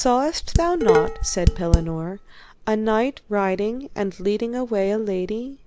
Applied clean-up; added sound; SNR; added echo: none; Dishes, pots, and pans; -2 dB; none.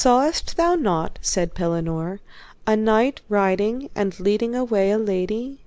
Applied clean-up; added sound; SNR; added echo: none; none; none; none.